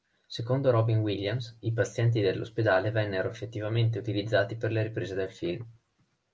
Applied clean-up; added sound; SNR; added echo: none; none; none; none.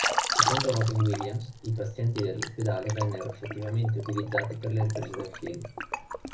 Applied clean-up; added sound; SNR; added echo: none; Liquid; 3 dB; reverberation time 0.4 s.